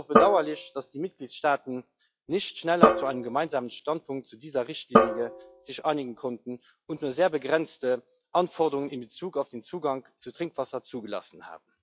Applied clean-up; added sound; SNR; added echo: classical method log-MMSE.